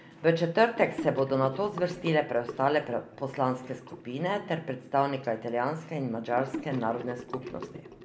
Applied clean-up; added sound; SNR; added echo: none; Sink (filling or washing) / Gurgling; 14 dB; none.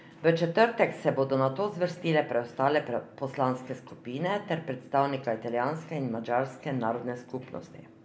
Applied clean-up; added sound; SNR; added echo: none; none; none; none.